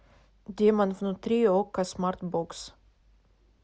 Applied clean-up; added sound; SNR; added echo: none; none; none; none.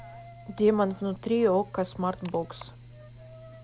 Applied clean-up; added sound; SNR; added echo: none; Coin (dropping) + Mechanical fan; 18 dB; none.